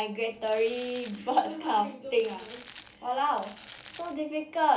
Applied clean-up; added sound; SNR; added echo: none; Crumpling, crinkling; 20 dB; reverberation time 0.3 s.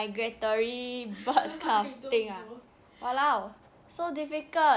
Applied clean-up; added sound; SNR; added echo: none; none; none; none.